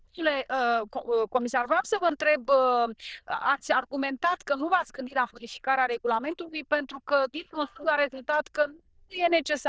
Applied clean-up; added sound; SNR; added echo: neural diffusion model UNIVERSE++.